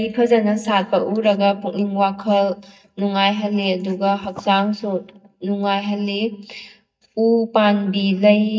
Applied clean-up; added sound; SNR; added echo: neural mask model DeepFilterNet 3.